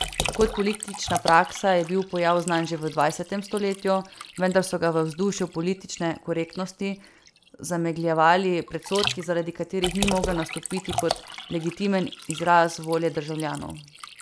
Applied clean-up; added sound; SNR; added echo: none; Liquid; 10 dB; none.